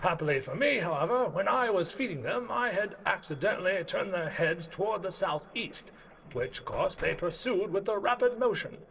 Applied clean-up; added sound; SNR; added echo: neural separator model SepFormer DNS4.